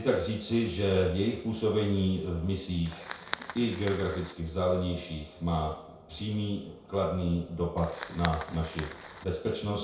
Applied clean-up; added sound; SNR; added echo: none; Fire; 9 dB; reverberation time 0.5 s.